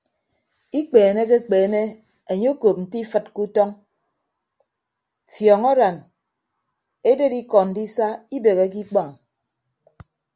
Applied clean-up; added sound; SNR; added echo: none; none; none; none.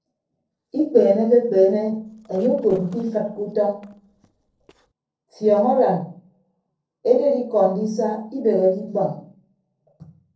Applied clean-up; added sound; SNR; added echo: neural separator model SepFormer DNS4.